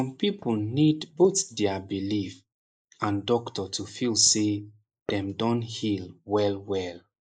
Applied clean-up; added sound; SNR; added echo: neural mask model Resemble Enhance denoiser.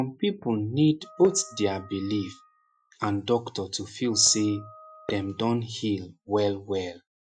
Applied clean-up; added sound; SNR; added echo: classical method Wiener filter.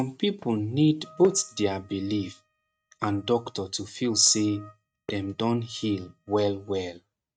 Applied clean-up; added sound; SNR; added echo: neural mask model RNNoise.